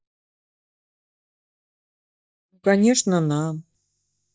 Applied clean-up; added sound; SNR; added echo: neural mask model DeepFilterNet 3.